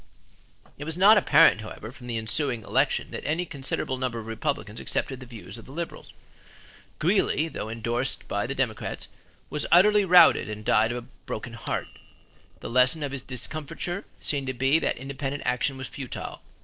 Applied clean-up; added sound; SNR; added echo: neural separator model SepFormer DNS4.